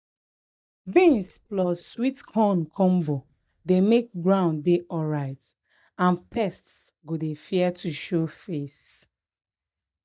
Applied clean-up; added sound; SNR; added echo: neural mask model DeepFilterNet 3.